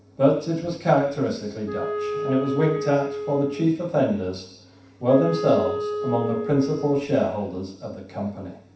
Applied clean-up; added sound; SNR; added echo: none; Wind instrument, woodwind instrument; 6 dB; reverberation time 0.7 s.